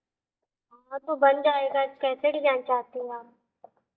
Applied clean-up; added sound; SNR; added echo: neural mask model DeepFilterNet 3.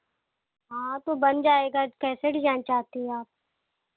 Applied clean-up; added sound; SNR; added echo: none; none; none; none.